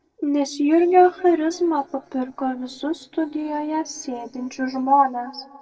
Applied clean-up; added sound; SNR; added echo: neural separator model SepFormer DNS4.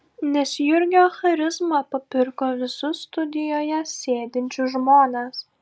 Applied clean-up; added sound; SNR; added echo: none; none; none; none.